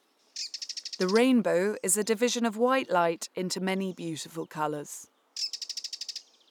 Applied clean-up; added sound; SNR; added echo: none; Bird; 14 dB; none.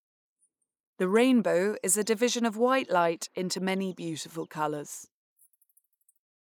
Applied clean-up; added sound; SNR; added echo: neural mask model Resemble Enhance denoiser.